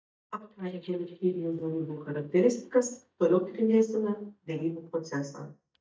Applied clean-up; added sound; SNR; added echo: neural mask model DeepFilterNet 3.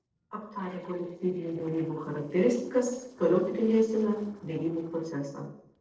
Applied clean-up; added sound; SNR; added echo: neural separator model SepFormer DNS4.